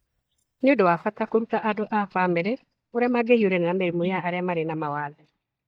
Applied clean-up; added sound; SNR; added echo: neural mask model DeepFilterNet 3.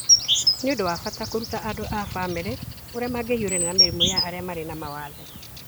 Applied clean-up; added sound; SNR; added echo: none; Insect; -3 dB; none.